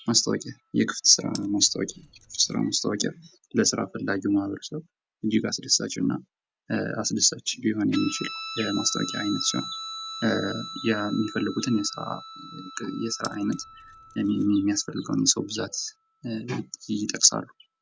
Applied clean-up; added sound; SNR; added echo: none; Guitar + Keys jangling; 15 dB; none.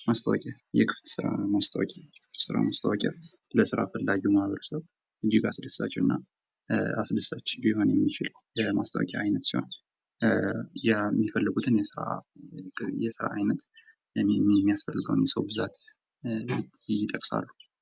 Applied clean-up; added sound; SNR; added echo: none; none; none; none.